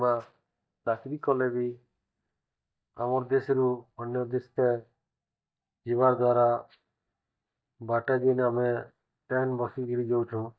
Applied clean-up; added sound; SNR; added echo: neural mask model DeepFilterNet 3.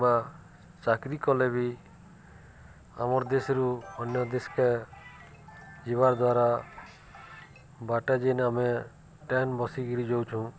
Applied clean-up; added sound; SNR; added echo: none; none; none; none.